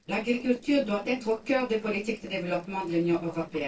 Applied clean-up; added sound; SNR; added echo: neural separator model SepFormer DNS4.